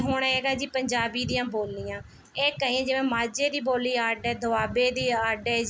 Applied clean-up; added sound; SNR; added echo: none; none; none; none.